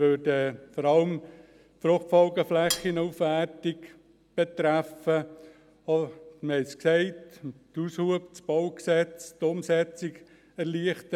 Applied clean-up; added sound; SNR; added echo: none; Cutlery, silverware; 8 dB; none.